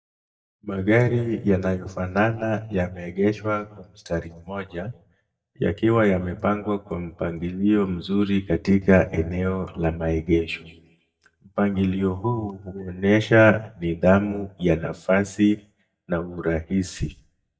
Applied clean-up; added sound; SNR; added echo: neural mask model DeepFilterNet 3.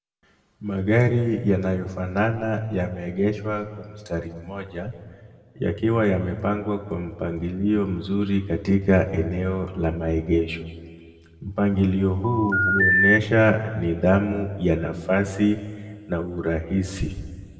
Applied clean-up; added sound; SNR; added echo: none; Telephone; -1 dB; reverberation time 1.6 s.